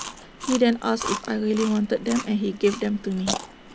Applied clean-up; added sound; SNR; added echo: none; Chewing, mastication; 10 dB; none.